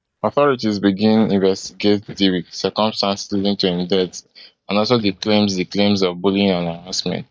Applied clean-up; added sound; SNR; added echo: neural mask model DeepFilterNet 3.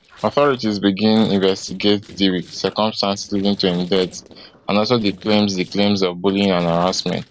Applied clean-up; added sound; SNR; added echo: neural separator model SepFormer DNS4.